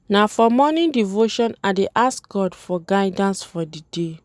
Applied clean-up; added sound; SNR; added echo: none; none; none; none.